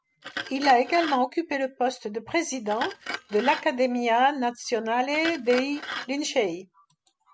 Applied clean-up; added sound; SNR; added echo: none; Glass; 13 dB; none.